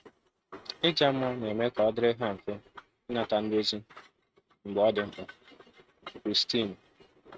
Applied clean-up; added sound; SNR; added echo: neural mask model RNNoise.